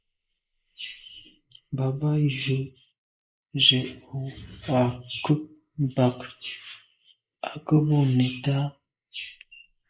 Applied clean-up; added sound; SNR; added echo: neural mask model Resemble Enhance denoiser.